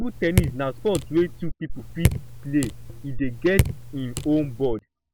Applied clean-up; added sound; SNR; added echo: none; Raindrop / Drip; 1 dB; none.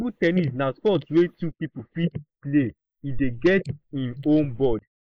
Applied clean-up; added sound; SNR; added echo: neural mask model Resemble Enhance denoiser.